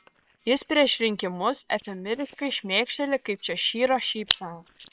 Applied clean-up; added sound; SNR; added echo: neural separator model SepFormer WHAM!.